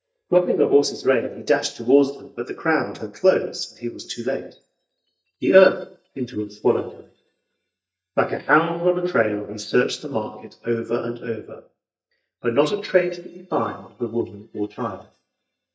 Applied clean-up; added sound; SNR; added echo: neural mask model DeepFilterNet 3.